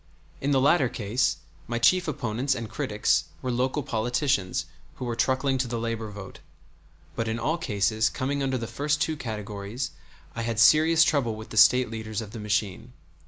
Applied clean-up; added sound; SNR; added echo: none; none; none; none.